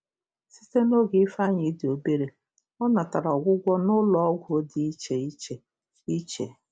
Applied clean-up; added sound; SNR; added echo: none; none; none; none.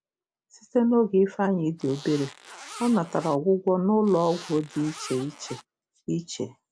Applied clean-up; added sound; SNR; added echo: none; Zipper (clothing); 17 dB; none.